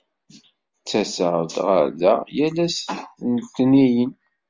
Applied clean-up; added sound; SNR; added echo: none; none; none; none.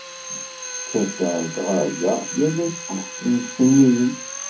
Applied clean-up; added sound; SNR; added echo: none; Drill; 11 dB; reverberation time 0.3 s.